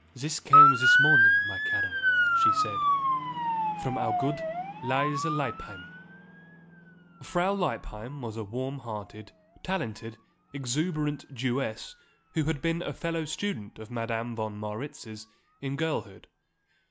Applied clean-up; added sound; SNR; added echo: none; Motor vehicle (road) / Siren; -4 dB; none.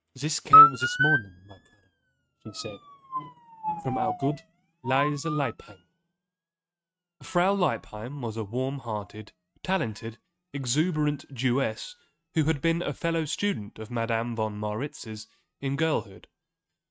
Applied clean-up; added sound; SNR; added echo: neural mask model RNNoise.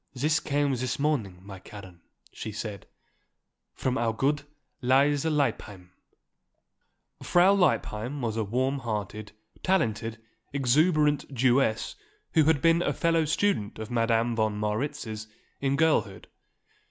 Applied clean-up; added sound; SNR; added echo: none; none; none; none.